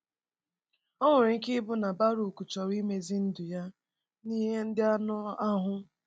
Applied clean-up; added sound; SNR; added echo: none; none; none; none.